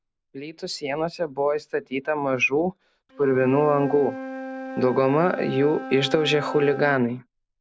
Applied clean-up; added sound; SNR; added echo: none; Wind instrument, woodwind instrument; 13 dB; none.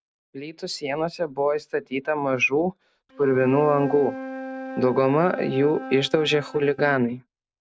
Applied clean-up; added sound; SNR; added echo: neural mask model RNNoise.